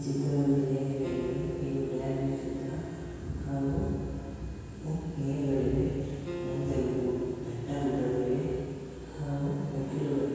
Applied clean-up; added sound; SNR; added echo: none; Acoustic guitar; 12 dB; reverberation time 2.2 s.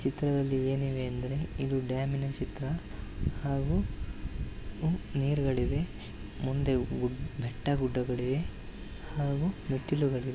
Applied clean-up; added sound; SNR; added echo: none; none; none; none.